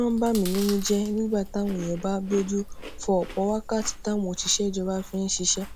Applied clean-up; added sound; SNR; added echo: none; Chewing, mastication; 12 dB; none.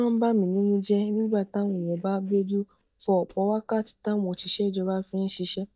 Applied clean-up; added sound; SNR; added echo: neural mask model DeepFilterNet 3.